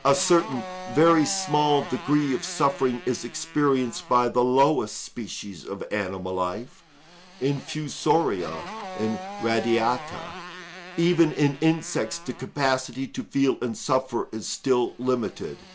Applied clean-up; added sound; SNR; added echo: none; Motorcycle; 16 dB; none.